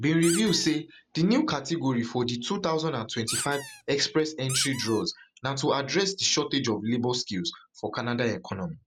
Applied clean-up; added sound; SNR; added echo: none; Squeak; 9 dB; none.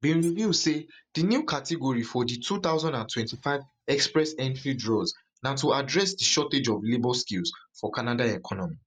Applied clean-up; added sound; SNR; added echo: neural mask model DeepFilterNet 3.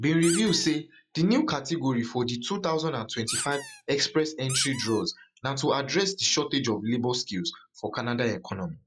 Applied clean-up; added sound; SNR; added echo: classical method log-MMSE.